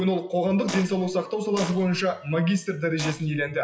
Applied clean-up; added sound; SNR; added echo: classical method WPE with log-MMSE.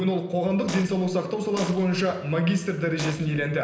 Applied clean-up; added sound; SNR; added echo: none; Fart; 12 dB; reverberation time 0.9 s.